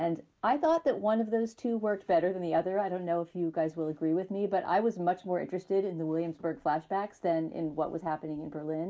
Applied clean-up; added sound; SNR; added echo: none; none; none; none.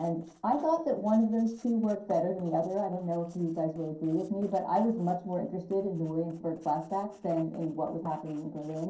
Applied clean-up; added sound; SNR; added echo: neural separator model SepFormer DNS4.